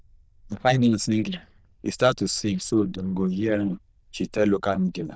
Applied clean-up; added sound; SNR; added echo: neural diffusion model UNIVERSE++.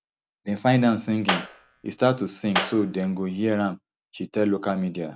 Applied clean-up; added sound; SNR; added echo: none; Clapping; 6 dB; none.